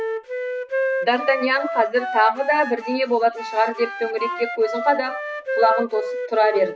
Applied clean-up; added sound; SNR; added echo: none; Wind instrument, woodwind instrument; 6 dB; none.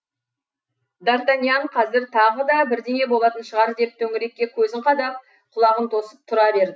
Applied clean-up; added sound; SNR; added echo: none; none; none; none.